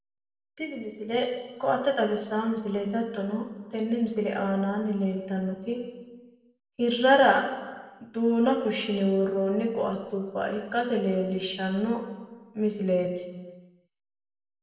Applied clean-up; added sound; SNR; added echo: none; none; none; reverberation time 1.2 s.